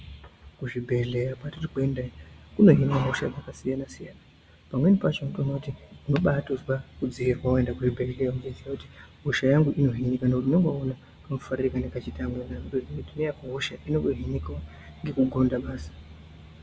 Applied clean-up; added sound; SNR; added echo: none; none; none; none.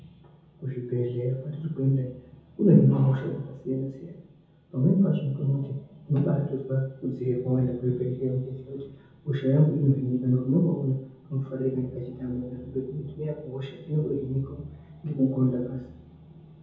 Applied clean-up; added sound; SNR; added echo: none; none; none; reverberation time 0.7 s.